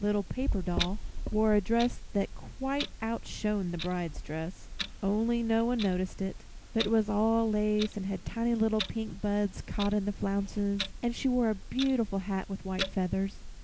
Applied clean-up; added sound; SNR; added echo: none; Clock; 8 dB; none.